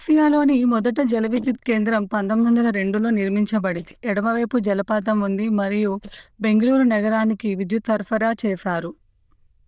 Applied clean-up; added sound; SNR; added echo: neural diffusion model UNIVERSE++.